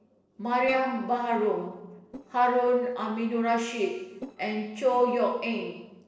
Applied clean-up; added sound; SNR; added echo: neural separator model SepFormer DNS4.